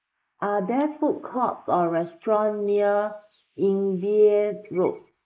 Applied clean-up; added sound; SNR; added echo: neural mask model Resemble Enhance denoiser.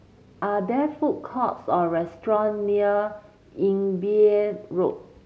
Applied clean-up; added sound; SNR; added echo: none; none; none; none.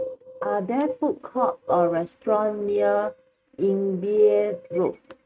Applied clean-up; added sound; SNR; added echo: neural mask model RNNoise.